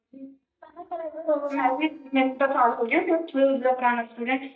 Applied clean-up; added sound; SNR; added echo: neural mask model DeepFilterNet 3.